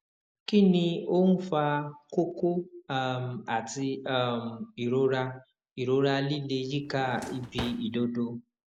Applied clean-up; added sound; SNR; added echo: none; Drawer open or close; 13 dB; none.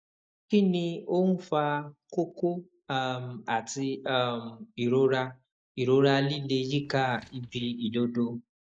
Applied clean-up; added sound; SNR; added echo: neural mask model DeepFilterNet 3.